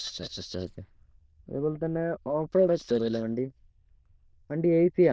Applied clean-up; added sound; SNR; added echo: neural diffusion model UNIVERSE++.